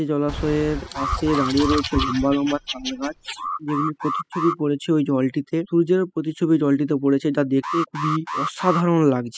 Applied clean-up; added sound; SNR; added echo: classical method spectral subtraction.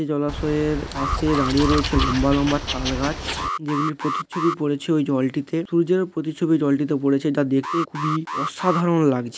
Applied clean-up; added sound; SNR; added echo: none; Wild animals + Alarm; 5 dB; none.